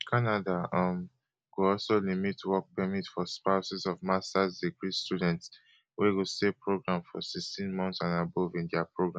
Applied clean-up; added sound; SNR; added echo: none; none; none; none.